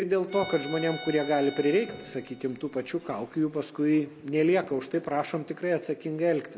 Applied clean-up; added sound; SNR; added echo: none; Bowed string instrument; 15 dB; none.